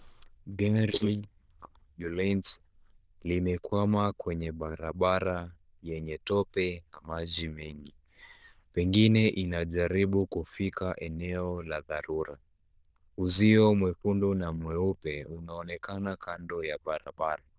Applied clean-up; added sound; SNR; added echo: neural diffusion model UNIVERSE++.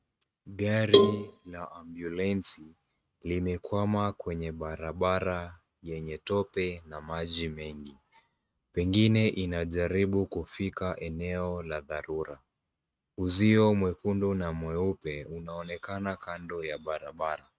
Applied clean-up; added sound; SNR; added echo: neural mask model RNNoise.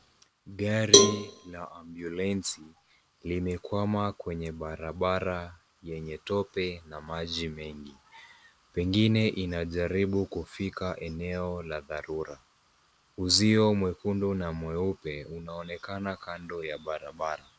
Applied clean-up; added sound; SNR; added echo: none; Cowbell; -5 dB; none.